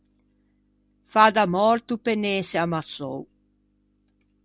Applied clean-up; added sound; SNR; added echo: none; none; none; none.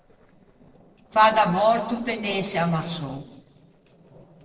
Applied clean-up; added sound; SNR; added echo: neural separator model SepFormer DNS4.